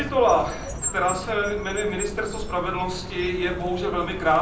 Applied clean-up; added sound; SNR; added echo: none; Car; 8 dB; reverberation time 0.6 s.